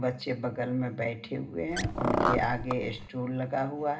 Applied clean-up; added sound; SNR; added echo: none; Car; -1 dB; reverberation time 0.2 s.